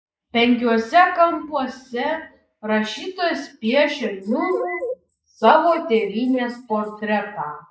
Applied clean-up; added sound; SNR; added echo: neural mask model Resemble Enhance denoiser.